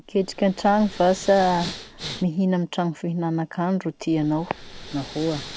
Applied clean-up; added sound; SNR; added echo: none; Respiratory sounds; 15 dB; none.